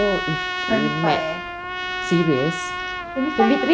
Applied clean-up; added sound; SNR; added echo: none; Trumpet; 5 dB; none.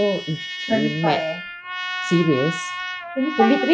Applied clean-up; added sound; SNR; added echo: classical method log-MMSE.